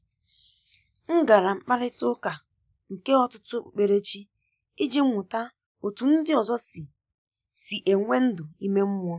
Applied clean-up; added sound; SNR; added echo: none; none; none; none.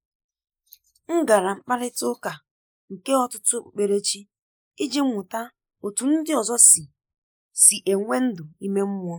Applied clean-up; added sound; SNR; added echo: neural mask model Resemble Enhance denoiser.